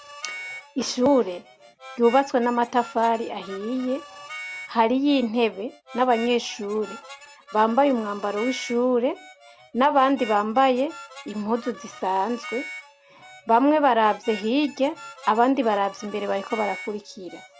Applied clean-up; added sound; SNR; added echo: none; Harmonica; 17 dB; none.